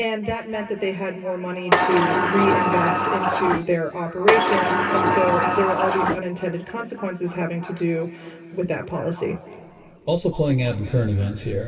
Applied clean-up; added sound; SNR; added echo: none; Sliding door; -3 dB; reverberation time 2.9 s.